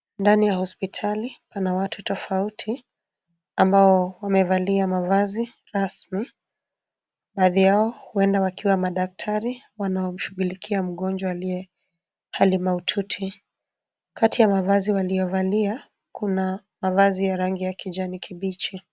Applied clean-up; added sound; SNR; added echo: none; none; none; none.